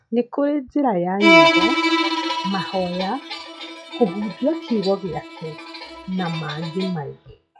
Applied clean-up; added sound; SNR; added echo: classical method log-MMSE.